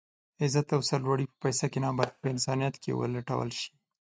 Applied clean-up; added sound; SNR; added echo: neural mask model RNNoise.